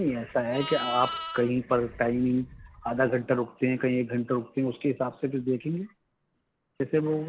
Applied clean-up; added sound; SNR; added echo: none; Livestock, farm animals, working animals; 15 dB; none.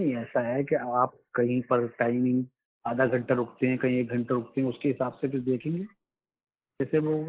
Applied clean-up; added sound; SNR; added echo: neural mask model Resemble Enhance denoiser.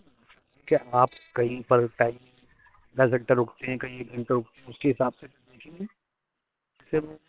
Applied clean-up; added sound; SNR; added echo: neural separator model SepFormer WHAM!.